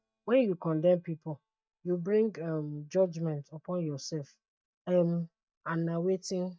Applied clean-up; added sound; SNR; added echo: neural mask model DeepFilterNet 3.